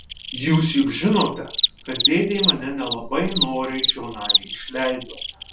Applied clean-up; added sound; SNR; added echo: none; Cricket; -1 dB; none.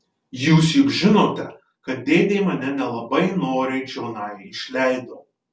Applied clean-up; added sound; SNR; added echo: none; none; none; none.